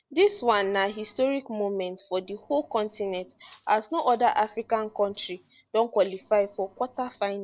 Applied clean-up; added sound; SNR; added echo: neural separator model SepFormer DNS4.